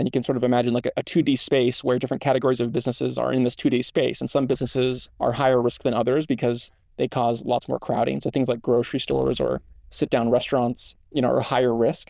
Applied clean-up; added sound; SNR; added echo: neural diffusion model UNIVERSE++.